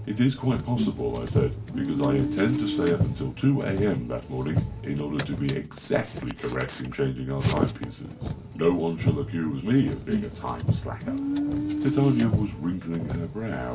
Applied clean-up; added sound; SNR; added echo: none; Car; 3 dB; reverberation time 0.2 s.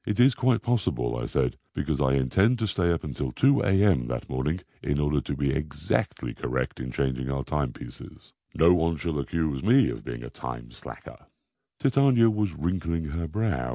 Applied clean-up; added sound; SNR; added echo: none; none; none; none.